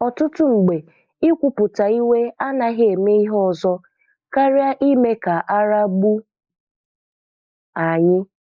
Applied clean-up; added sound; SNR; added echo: neural mask model Resemble Enhance denoiser.